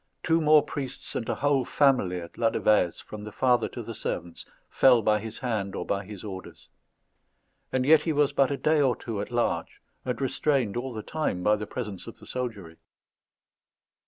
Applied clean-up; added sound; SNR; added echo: none; none; none; none.